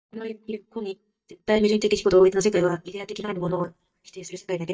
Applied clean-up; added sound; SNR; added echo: neural mask model DeepFilterNet 3.